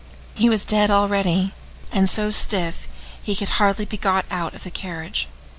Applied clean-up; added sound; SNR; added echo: none; none; none; none.